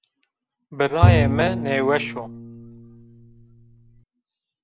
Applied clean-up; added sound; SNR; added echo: none; Bowed string instrument; -3 dB; none.